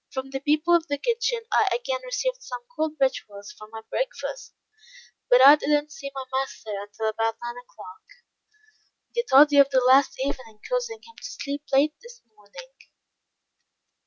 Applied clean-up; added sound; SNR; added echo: none; none; none; none.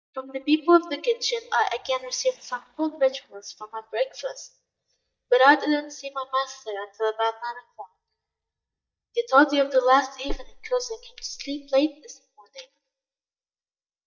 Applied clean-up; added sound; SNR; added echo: neural mask model DeepFilterNet 3.